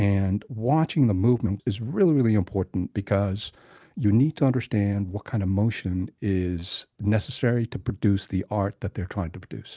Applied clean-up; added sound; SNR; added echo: none; none; none; none.